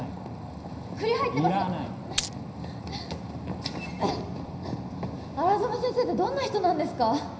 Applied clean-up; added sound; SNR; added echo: none; Glass; 4 dB; reverberation time 0.9 s.